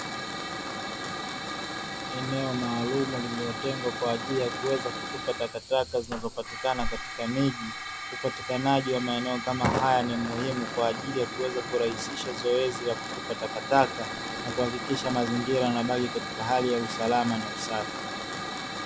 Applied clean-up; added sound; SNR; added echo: none; Hiss / Fire; 5 dB; none.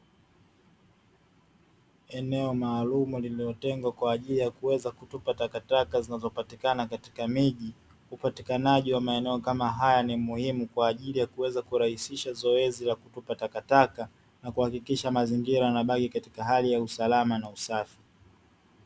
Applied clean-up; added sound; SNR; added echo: none; none; none; none.